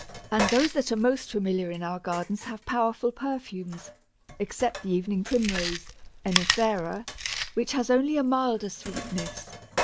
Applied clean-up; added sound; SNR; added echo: none; Sink (filling or washing) + Chewing, mastication; 7 dB; none.